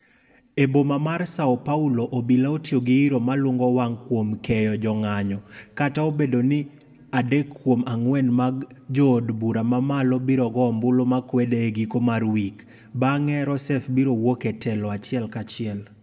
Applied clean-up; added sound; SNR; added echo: none; none; none; reverberation time 0.9 s.